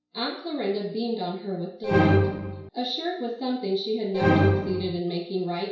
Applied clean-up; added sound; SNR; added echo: none; Musical instrument; -4 dB; reverberation time 0.6 s.